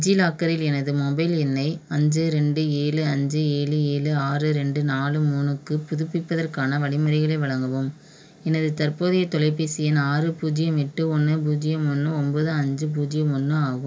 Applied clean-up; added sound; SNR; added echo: none; none; none; none.